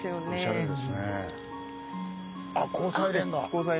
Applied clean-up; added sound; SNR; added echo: none; none; none; none.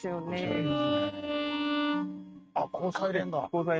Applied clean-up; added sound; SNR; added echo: neural mask model RNNoise.